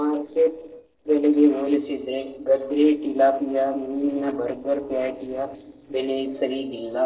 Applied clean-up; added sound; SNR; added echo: neural separator model SepFormer DNS4.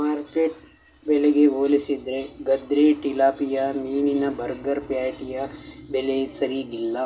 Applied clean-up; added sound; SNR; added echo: none; none; none; none.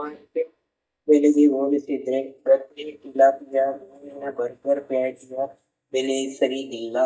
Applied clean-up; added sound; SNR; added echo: neural mask model DeepFilterNet 3.